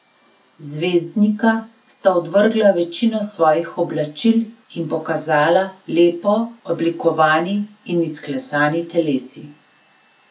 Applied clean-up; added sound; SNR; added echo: none; none; none; none.